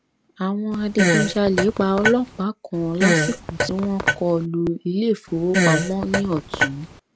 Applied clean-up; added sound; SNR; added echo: none; Fart; 0 dB; none.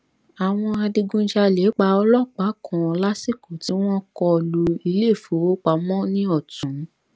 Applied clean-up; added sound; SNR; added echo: none; none; none; none.